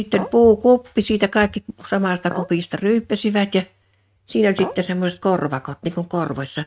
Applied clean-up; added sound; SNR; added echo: neural mask model RNNoise.